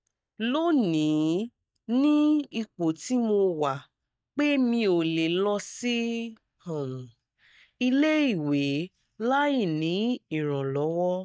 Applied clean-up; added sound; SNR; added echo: neural mask model DeepFilterNet 3.